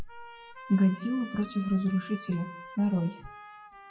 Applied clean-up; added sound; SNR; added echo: classical method WPE with log-MMSE.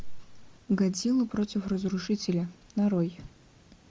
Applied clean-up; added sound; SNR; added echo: none; none; none; none.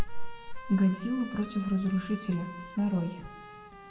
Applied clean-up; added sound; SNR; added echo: none; Trumpet; 17 dB; reverberation time 0.7 s.